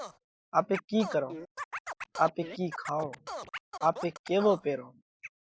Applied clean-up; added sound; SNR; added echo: neural mask model Resemble Enhance denoiser.